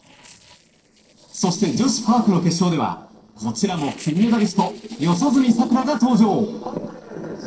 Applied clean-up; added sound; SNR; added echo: neural separator model SepFormer DNS4.